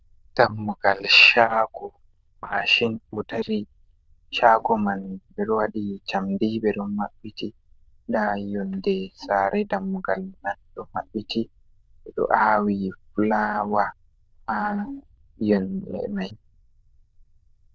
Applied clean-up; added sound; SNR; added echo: neural diffusion model UNIVERSE++.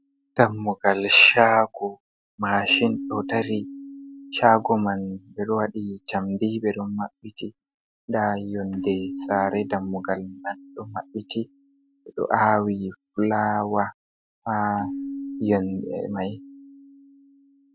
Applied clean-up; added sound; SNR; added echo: none; Keyboard (musical); 15 dB; none.